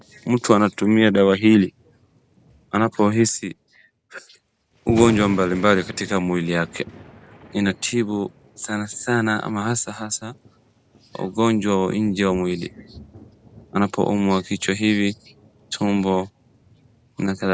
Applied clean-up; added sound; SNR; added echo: none; Thunder; 18 dB; none.